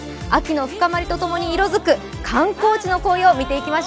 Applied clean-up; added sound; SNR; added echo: none; none; none; none.